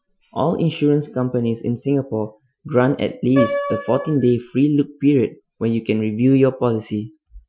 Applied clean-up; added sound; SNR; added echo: classical method Wiener filter.